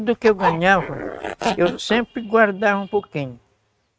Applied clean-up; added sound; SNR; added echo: neural mask model RNNoise.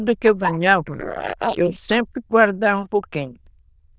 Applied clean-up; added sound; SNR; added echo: neural diffusion model UNIVERSE++.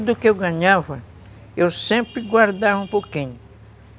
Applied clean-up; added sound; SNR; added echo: none; none; none; none.